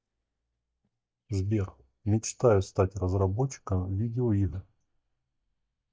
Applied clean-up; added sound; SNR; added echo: neural mask model DeepFilterNet 3.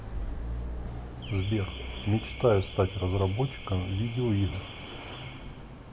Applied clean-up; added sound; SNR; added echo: none; Alarm / Car; 8 dB; reverberation time 0.4 s.